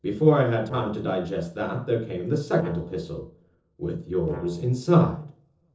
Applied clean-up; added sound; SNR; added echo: neural separator model SepFormer DNS4.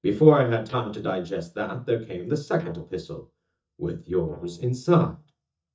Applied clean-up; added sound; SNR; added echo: neural mask model DeepFilterNet 3.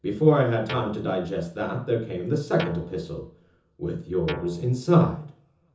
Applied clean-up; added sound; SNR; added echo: none; Guitar; 14 dB; reverberation time 0.6 s.